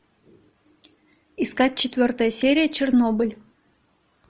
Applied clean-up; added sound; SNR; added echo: none; none; none; none.